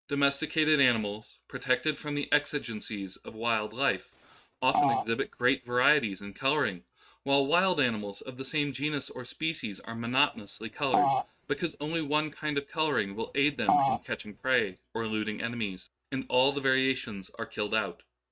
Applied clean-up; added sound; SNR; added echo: neural mask model RNNoise.